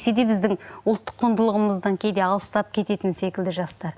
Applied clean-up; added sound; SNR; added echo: none; none; none; none.